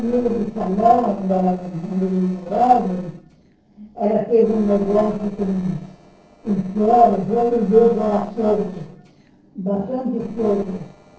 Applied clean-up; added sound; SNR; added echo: neural separator model SepFormer DNS4.